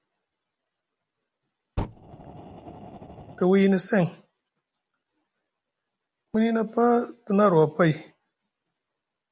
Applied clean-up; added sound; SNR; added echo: none; Fire; 13 dB; none.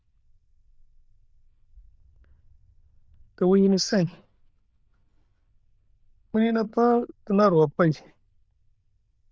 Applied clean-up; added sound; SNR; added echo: neural diffusion model UNIVERSE++.